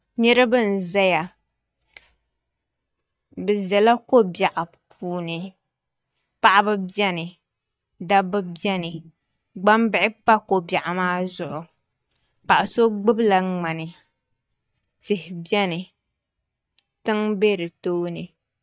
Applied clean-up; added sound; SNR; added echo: neural mask model DeepFilterNet 3.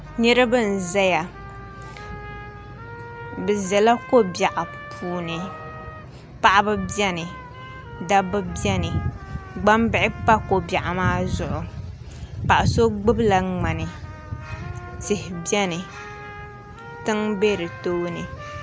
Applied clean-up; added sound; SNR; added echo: none; Trumpet; 18 dB; none.